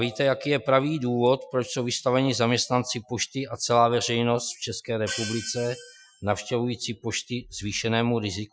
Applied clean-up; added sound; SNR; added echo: classical method Wiener filter.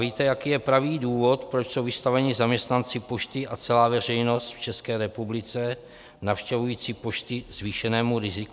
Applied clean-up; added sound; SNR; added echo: none; none; none; none.